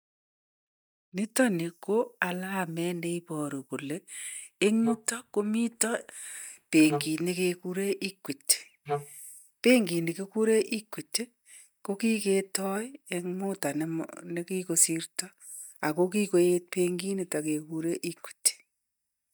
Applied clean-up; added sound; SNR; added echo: neural mask model DeepFilterNet 3.